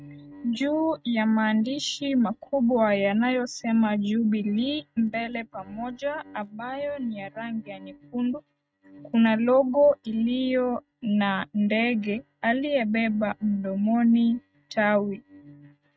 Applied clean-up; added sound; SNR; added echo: neural mask model RNNoise.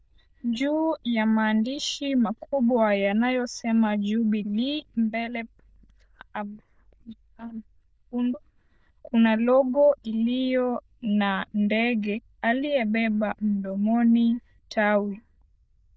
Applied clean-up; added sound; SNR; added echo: neural diffusion model UNIVERSE++.